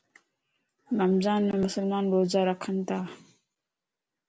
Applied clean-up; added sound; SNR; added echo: none; none; none; none.